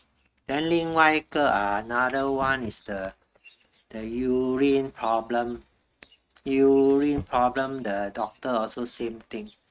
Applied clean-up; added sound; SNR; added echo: neural mask model RNNoise.